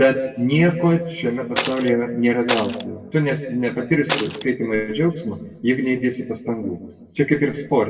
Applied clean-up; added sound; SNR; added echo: none; Shatter; -2 dB; reverberation time 1.1 s.